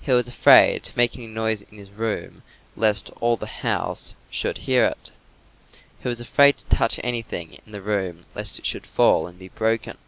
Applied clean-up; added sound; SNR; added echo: none; none; none; none.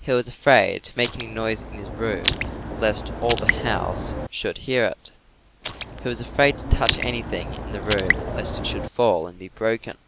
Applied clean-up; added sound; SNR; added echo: none; Raindrop; 3 dB; none.